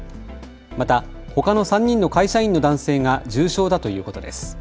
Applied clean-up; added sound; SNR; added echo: none; none; none; none.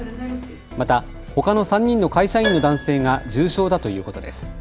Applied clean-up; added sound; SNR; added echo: none; Keyboard (musical) + Subway, metro, underground; 13 dB; none.